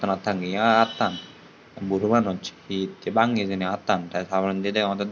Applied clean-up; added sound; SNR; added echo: none; none; none; none.